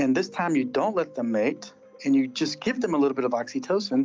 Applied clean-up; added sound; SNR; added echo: none; none; none; none.